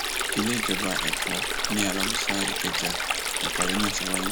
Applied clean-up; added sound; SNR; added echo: none; Stream; -4 dB; none.